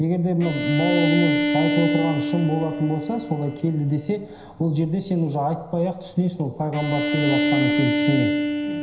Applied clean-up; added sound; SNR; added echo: none; Bowed string instrument; 1 dB; reverberation time 0.9 s.